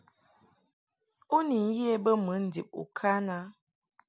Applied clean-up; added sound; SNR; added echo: none; none; none; none.